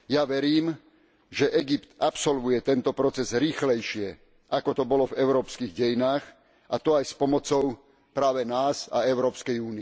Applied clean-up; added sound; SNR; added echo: none; none; none; none.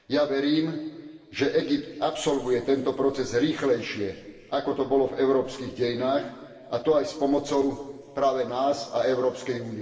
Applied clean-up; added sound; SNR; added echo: none; none; none; reverberation time 2.3 s.